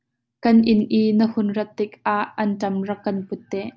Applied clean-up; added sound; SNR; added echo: none; none; none; none.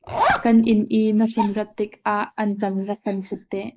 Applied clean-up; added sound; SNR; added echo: neural mask model Resemble Enhance denoiser.